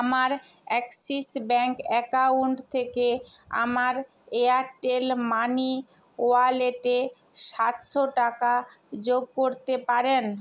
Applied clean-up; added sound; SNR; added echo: none; none; none; none.